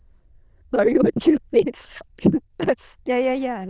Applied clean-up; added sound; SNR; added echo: neural diffusion model UNIVERSE++.